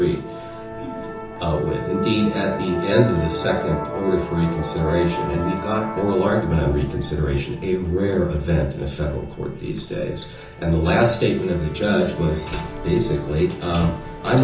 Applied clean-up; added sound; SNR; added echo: none; Musical instrument; 11 dB; reverberation time 0.7 s.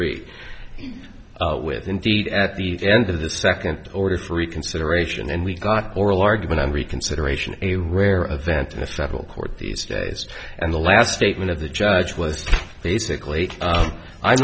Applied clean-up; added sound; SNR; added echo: none; none; none; none.